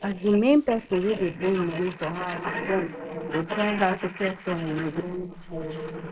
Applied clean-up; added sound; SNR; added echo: neural mask model Resemble Enhance denoiser.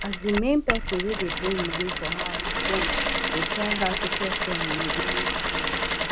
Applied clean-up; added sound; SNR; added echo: none; Mechanisms; -3 dB; none.